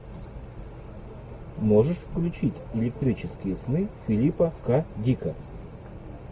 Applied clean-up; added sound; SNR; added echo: none; none; none; none.